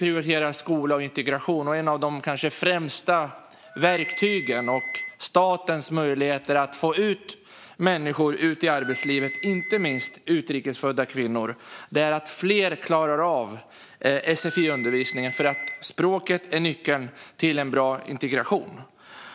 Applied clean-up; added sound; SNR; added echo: none; Wind instrument, woodwind instrument; 11 dB; none.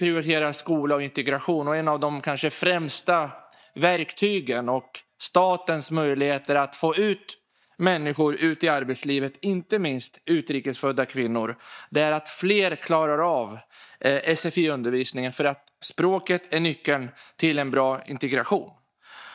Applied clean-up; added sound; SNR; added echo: neural mask model DeepFilterNet 3.